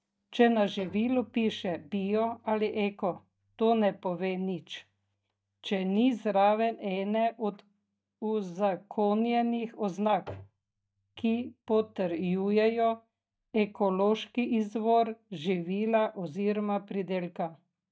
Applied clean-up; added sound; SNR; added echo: neural mask model DeepFilterNet 3.